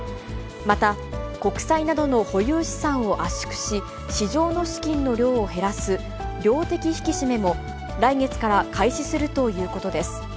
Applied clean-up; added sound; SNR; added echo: none; none; none; none.